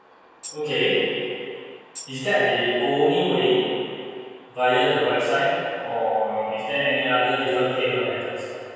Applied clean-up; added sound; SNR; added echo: none; Tambourine; 20 dB; reverberation time 2.1 s.